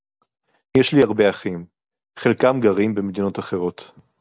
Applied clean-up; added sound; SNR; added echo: none; none; none; none.